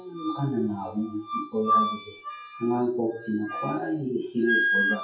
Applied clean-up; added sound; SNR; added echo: classical method WPE with log-MMSE.